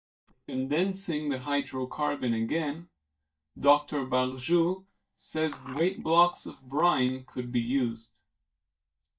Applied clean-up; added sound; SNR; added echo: neural mask model DeepFilterNet 3.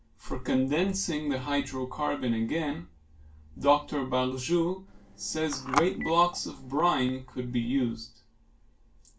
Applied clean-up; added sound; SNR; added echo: none; Telephone; 7 dB; reverberation time 0.2 s.